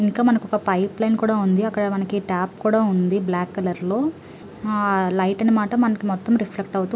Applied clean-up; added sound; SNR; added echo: none; none; none; none.